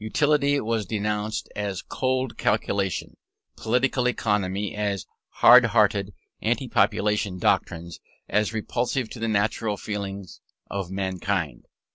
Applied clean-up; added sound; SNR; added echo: none; none; none; none.